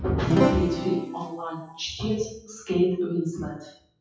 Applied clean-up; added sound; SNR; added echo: classical method WPE with log-MMSE.